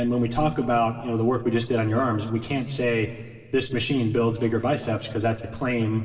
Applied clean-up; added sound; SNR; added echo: none; none; none; reverberation time 2.1 s.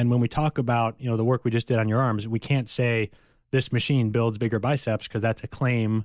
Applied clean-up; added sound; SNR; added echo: none; none; none; none.